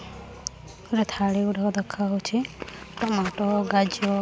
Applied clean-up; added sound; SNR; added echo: none; none; none; none.